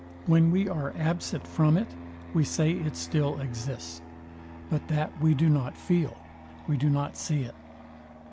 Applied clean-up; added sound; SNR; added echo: none; Fixed-wing aircraft, airplane; 16 dB; none.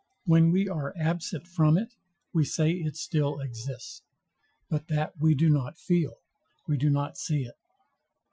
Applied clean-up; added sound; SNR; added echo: classical method Wiener filter.